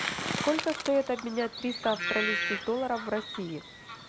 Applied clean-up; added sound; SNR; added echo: none; Bird vocalization, bird call, bird song + Crushing / Wood; 4 dB; none.